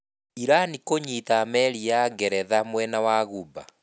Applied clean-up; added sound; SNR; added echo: none; none; none; none.